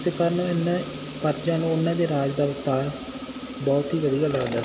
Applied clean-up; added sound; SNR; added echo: none; Tools; 9 dB; none.